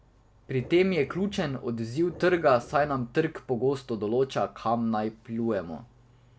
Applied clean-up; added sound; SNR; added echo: none; Growling; 20 dB; none.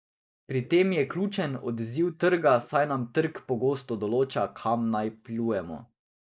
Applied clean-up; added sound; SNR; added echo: neural mask model Resemble Enhance denoiser.